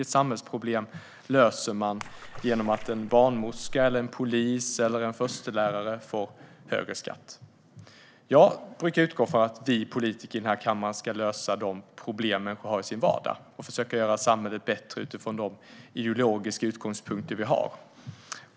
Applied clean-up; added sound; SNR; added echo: none; Splash, splatter; 11 dB; none.